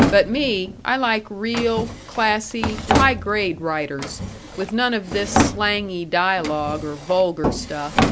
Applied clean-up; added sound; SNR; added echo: none; Drawer open or close; 3 dB; none.